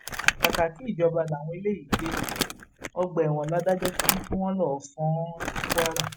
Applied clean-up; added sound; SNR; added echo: none; Crumpling, crinkling; 3 dB; none.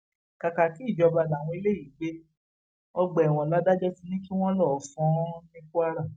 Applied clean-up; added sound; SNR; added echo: none; none; none; none.